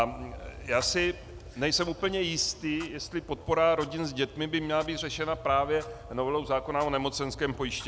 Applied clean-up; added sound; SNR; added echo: none; Clock; 16 dB; none.